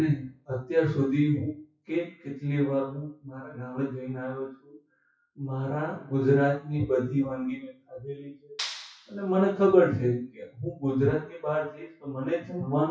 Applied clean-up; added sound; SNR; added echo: classical method WPE with log-MMSE.